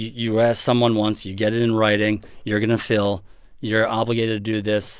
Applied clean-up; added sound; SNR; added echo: none; none; none; none.